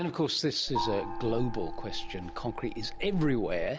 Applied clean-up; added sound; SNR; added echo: none; Gong; 3 dB; none.